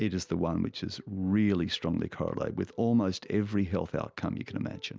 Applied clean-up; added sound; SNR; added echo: none; none; none; none.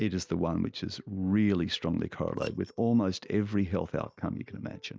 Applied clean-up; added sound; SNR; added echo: neural mask model DeepFilterNet 3.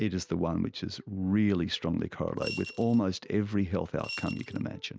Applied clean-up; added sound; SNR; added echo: neural mask model RNNoise.